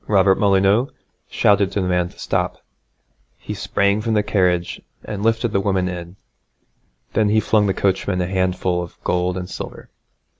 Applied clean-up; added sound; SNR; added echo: none; none; none; none.